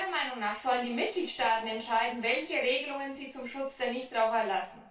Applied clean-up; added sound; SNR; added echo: none; none; none; reverberation time 0.2 s.